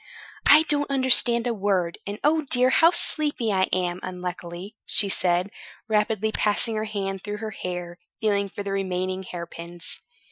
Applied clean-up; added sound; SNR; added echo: classical method Wiener filter.